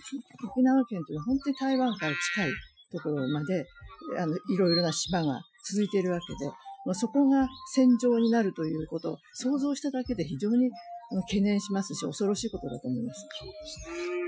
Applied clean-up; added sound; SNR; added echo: classical method Wiener filter.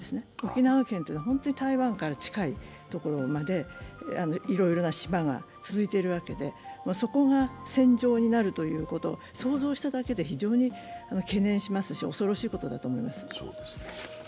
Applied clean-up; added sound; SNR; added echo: none; none; none; none.